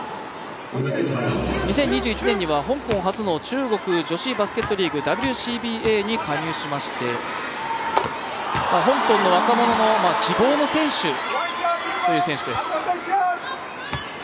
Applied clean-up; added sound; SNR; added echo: none; none; none; none.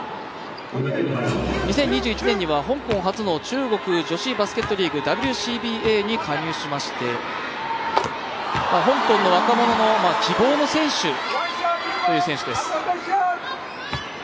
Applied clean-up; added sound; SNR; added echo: none; Bowed string instrument; 15 dB; none.